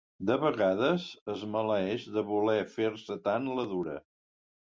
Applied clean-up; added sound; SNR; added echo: none; none; none; none.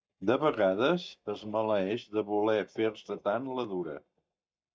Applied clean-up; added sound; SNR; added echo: neural mask model DeepFilterNet 3.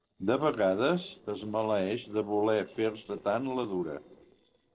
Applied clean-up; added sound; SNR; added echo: neural separator model SepFormer DNS4.